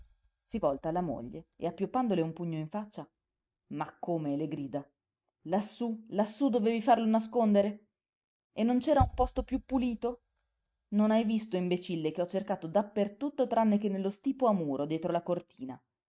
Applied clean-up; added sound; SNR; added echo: neural mask model RNNoise.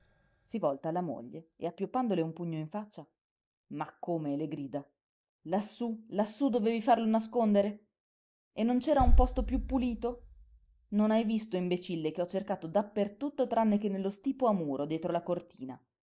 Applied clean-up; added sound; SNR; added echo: neural mask model DeepFilterNet 3.